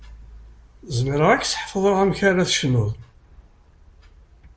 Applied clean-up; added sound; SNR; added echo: none; none; none; none.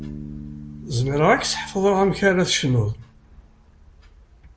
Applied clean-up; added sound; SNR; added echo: none; Bass guitar; 18 dB; none.